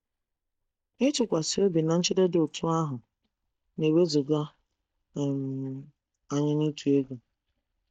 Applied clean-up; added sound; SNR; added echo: neural mask model DeepFilterNet 3.